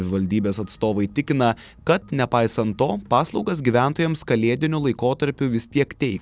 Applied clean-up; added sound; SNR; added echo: none; none; none; none.